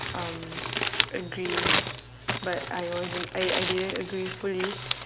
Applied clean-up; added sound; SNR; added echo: none; Crumpling, crinkling; -1 dB; none.